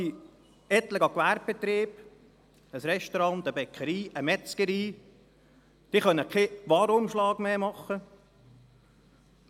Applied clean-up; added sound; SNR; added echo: none; none; none; none.